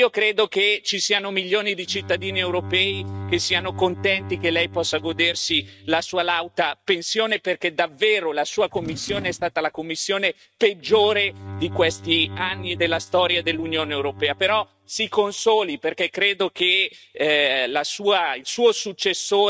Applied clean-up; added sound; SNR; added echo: neural mask model RNNoise.